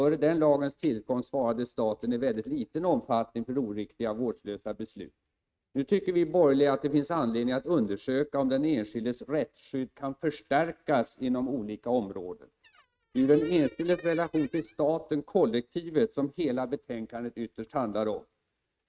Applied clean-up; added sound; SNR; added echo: neural mask model RNNoise.